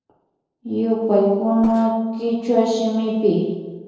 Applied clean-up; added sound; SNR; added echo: neural separator model SepFormer DNS4.